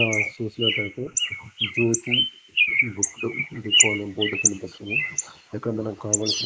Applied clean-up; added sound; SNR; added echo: neural mask model Resemble Enhance denoiser.